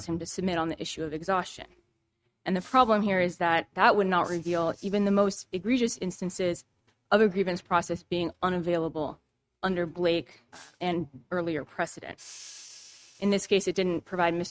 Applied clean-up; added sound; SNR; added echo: neural mask model RNNoise.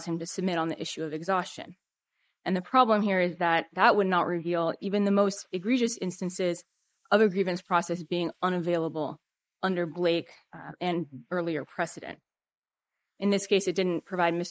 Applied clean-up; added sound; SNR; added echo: neural mask model Resemble Enhance denoiser.